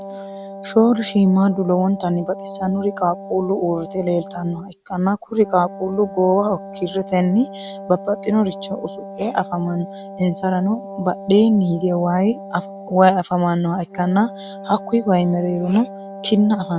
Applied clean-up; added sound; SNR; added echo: none; Wind instrument, woodwind instrument; 15 dB; none.